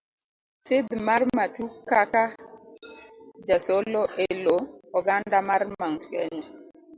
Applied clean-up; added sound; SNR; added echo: none; none; none; none.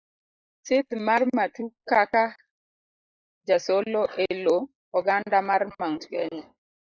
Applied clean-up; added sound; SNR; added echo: neural mask model Resemble Enhance denoiser.